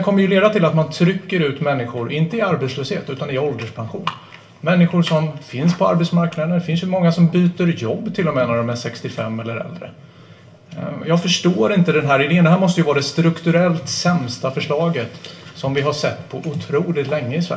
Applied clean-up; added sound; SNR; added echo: none; none; none; reverberation time 0.3 s.